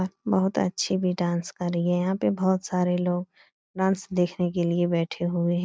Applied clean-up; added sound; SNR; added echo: none; none; none; none.